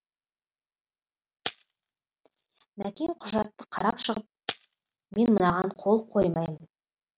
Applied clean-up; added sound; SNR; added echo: none; Shatter; 18 dB; none.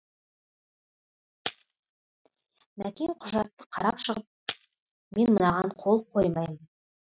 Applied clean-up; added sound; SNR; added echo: classical method Wiener filter.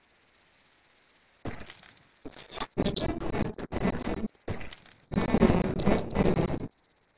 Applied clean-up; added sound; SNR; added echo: neural separator model SepFormer DNS4.